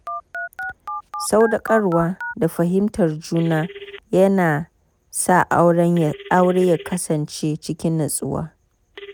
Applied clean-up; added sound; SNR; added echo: none; Telephone; 15 dB; none.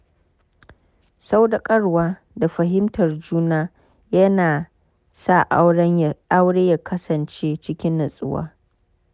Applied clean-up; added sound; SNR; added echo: none; none; none; none.